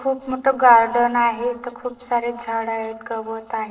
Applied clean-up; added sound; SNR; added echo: neural separator model SepFormer DNS4.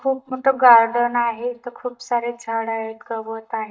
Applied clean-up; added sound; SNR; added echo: neural mask model DeepFilterNet 3.